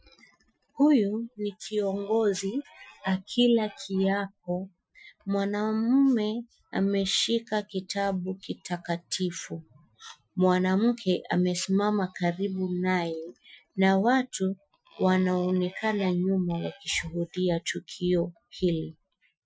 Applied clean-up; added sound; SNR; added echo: classical method Wiener filter.